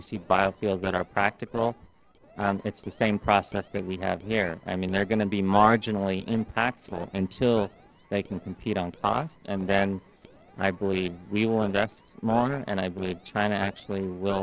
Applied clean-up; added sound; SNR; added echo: neural separator model SepFormer DNS4.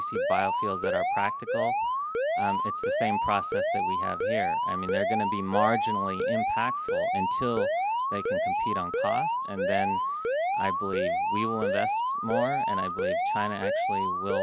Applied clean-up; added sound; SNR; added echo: none; Alarm; -5 dB; none.